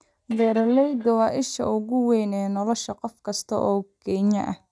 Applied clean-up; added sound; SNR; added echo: neural mask model DeepFilterNet 3.